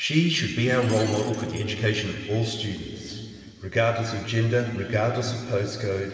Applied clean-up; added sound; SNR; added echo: none; Shatter; 17 dB; reverberation time 2.9 s.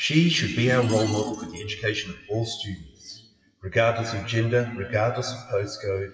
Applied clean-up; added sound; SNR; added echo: classical method WPE with log-MMSE.